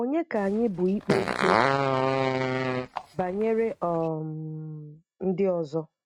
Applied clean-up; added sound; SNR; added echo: neural mask model RNNoise.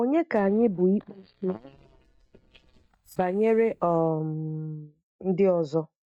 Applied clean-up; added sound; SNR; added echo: neural mask model DeepFilterNet 3.